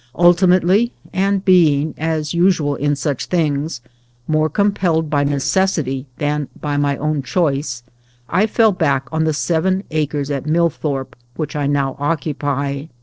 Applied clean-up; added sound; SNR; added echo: neural separator model SepFormer DNS4.